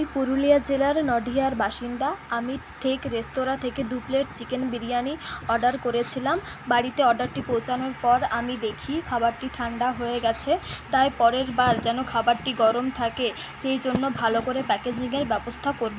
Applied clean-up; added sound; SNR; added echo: none; Writing; 18 dB; none.